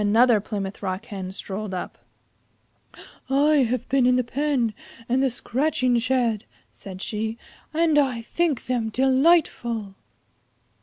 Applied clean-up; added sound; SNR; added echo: none; none; none; none.